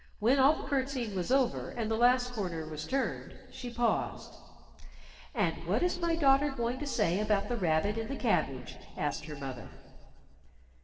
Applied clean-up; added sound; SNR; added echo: neural separator model SepFormer DNS4.